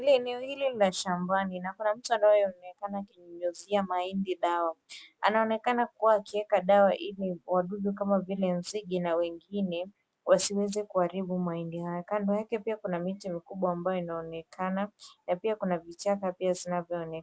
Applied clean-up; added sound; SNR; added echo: none; none; none; none.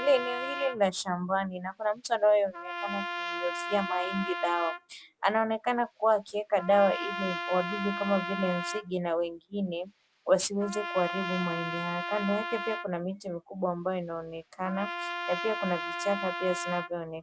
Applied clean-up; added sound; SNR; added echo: none; Trumpet; 7 dB; none.